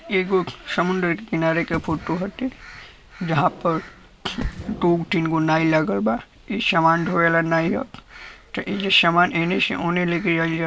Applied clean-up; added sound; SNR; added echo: none; Fireworks; 19 dB; none.